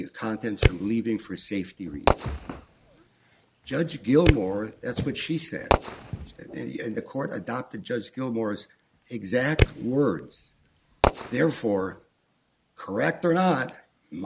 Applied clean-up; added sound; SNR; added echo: none; Fireworks; 0 dB; none.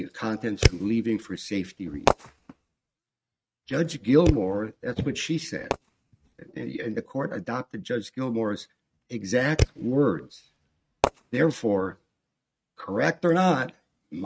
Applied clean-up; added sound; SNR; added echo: neural mask model RNNoise.